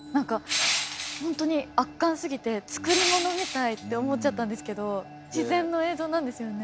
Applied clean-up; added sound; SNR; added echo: none; Crushing; 3 dB; none.